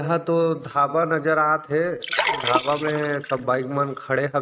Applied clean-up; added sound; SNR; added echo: neural mask model RNNoise.